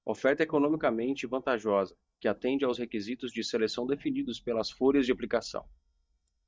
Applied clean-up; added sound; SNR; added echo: neural mask model DeepFilterNet 3.